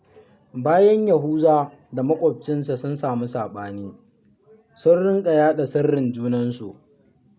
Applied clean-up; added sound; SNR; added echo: none; none; none; none.